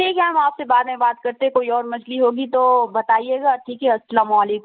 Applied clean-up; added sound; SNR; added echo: neural mask model Resemble Enhance denoiser.